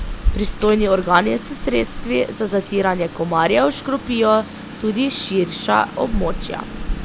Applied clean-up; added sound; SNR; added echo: none; Rain; 7 dB; none.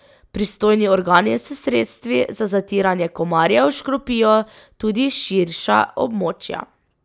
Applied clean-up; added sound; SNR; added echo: none; none; none; none.